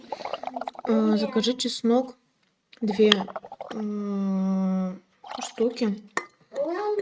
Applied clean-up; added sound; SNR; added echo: neural mask model RNNoise.